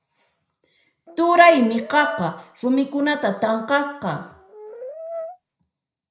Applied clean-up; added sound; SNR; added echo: none; Brass instrument; 14 dB; reverberation time 0.4 s.